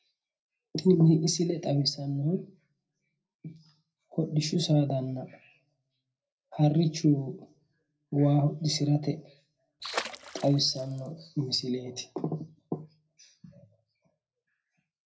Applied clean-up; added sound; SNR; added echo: none; Water / Splash, splatter; 10 dB; reverberation time 0.3 s.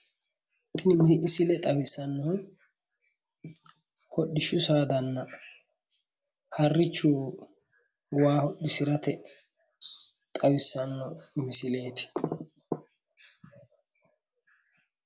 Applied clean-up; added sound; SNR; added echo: none; none; none; none.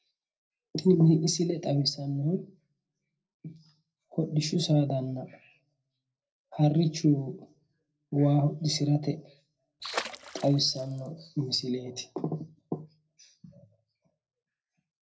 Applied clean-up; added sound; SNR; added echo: neural separator model SepFormer DNS4.